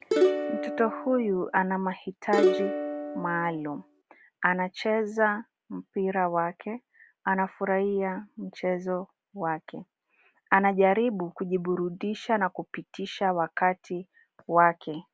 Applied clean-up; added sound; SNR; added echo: none; Plucked string instrument; 0 dB; none.